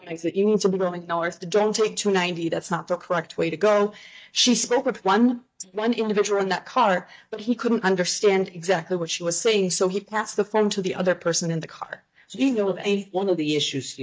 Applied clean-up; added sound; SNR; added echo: neural mask model DeepFilterNet 3.